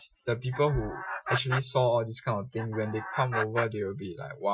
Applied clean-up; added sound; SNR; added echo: classical method Wiener filter.